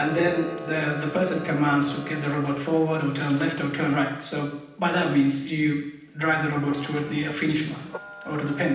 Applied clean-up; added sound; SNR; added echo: none; Camera; 16 dB; reverberation time 0.9 s.